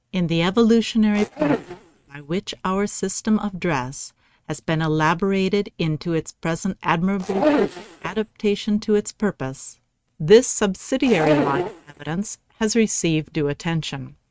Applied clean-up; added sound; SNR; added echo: neural mask model RNNoise.